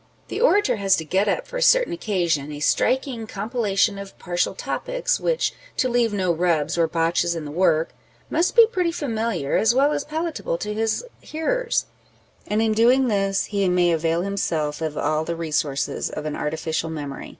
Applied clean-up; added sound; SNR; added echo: none; none; none; none.